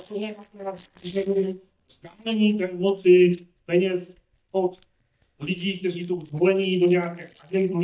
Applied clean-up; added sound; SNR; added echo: neural mask model DeepFilterNet 3.